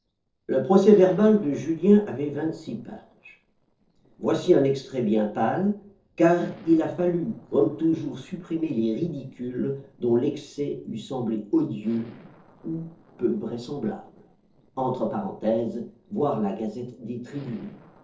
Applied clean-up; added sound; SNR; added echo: neural separator model SepFormer DNS4.